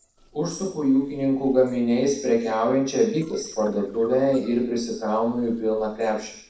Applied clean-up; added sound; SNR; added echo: neural separator model SepFormer DNS4.